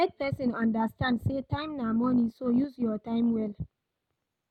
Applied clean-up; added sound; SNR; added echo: none; none; none; none.